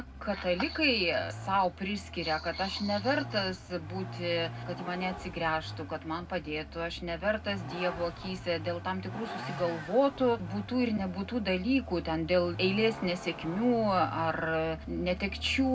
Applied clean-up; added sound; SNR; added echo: none; Vehicle; 11 dB; reverberation time 0.3 s.